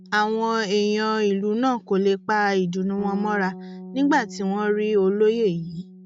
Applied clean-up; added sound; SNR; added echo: none; Bass guitar; 17 dB; none.